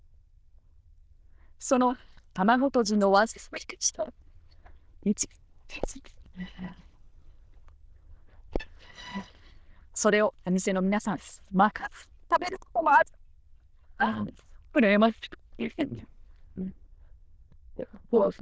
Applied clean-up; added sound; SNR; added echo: neural diffusion model UNIVERSE++.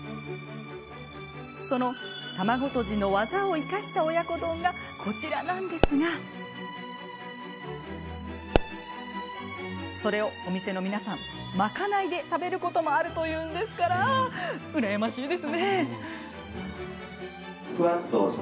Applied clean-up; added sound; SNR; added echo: none; Explosion; 2 dB; none.